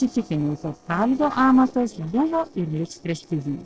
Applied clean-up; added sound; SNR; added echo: neural separator model SepFormer DNS4.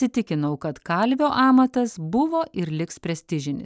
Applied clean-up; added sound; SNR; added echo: none; none; none; none.